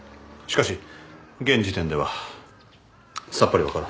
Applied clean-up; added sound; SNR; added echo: none; none; none; none.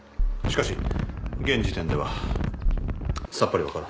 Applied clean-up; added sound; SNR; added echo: none; Wind + Bass drum; -3 dB; none.